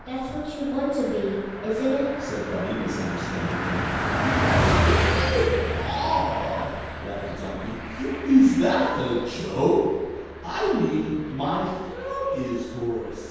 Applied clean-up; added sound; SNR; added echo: none; Car passing by; 3 dB; reverberation time 1.2 s.